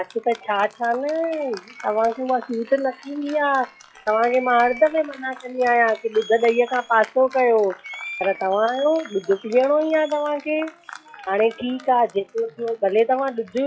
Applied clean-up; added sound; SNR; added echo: classical method log-MMSE.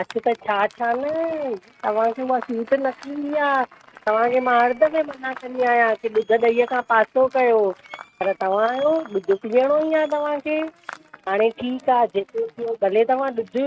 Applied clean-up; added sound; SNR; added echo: neural mask model RNNoise.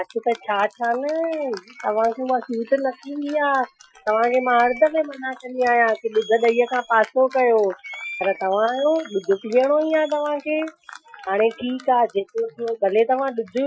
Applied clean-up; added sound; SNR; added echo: classical method Wiener filter.